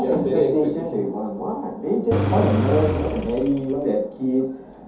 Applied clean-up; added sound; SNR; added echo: none; Engine; 3 dB; reverberation time 0.6 s.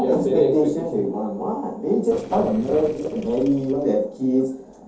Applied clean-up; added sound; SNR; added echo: neural separator model SepFormer DNS4.